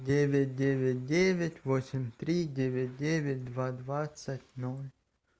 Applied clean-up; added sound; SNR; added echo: none; none; none; none.